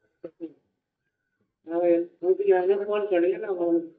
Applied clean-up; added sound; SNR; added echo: neural mask model DeepFilterNet 3.